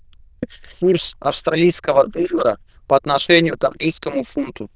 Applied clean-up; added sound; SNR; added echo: neural diffusion model UNIVERSE++.